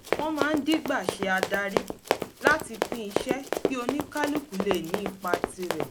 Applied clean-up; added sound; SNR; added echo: none; Run; 1 dB; none.